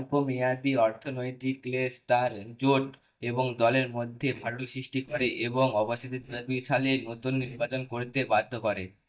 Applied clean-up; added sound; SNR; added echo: neural mask model DeepFilterNet 3.